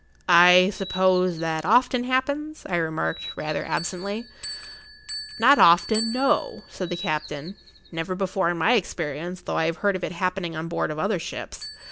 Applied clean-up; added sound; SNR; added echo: none; Bell + Bird vocalization, bird call, bird song; 17 dB; none.